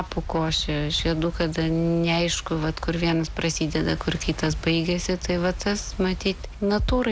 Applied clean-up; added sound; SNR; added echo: none; none; none; none.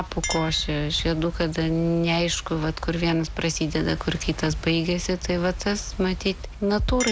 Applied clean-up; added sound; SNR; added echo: none; Chink, clink; 16 dB; none.